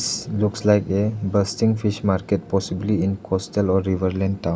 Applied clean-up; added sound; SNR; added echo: none; none; none; none.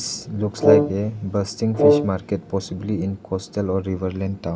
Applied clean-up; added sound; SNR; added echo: none; Brass instrument; -3 dB; none.